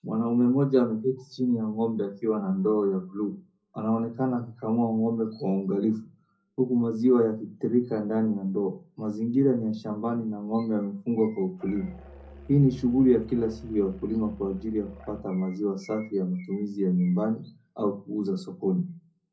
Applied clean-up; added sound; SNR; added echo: none; Musical instrument; 19 dB; reverberation time 0.4 s.